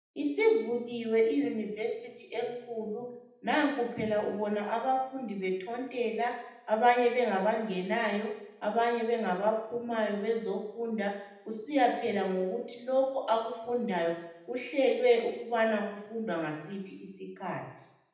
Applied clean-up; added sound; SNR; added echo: none; none; none; reverberation time 0.8 s.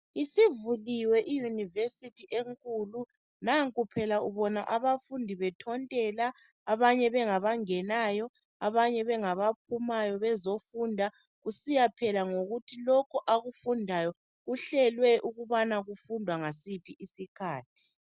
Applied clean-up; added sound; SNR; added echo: none; none; none; none.